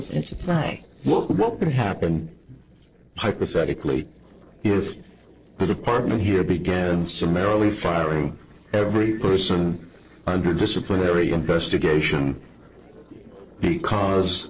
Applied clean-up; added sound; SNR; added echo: neural separator model SepFormer DNS4.